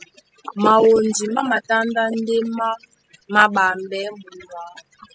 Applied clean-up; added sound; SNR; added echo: classical method spectral subtraction.